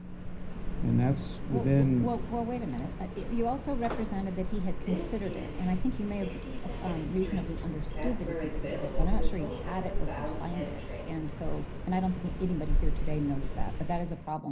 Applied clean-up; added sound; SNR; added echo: none; Subway, metro, underground; -1 dB; reverberation time 0.4 s.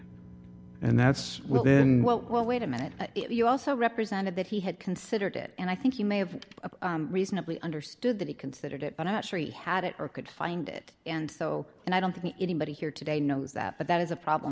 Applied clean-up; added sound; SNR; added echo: none; none; none; none.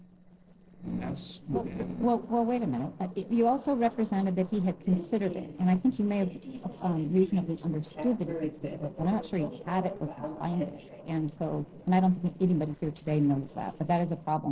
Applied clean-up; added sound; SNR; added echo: neural separator model SepFormer DNS4.